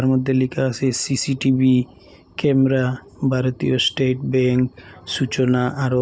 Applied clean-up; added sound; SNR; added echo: none; none; none; none.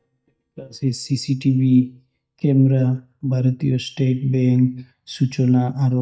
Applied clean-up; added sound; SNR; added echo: neural mask model DeepFilterNet 3.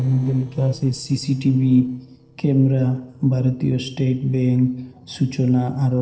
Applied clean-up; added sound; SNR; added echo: neural separator model SepFormer DNS4.